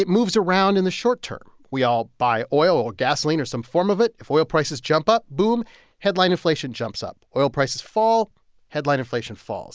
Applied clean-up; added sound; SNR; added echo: none; none; none; none.